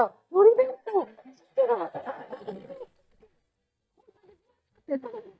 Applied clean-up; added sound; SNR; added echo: neural mask model DeepFilterNet 3.